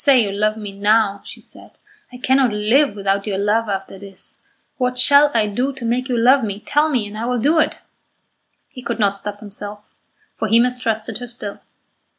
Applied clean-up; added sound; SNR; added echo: none; none; none; none.